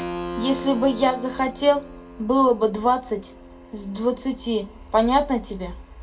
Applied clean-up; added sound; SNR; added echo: none; Keyboard (musical); 14 dB; reverberation time 0.2 s.